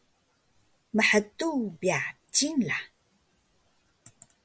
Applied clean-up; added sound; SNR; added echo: none; none; none; none.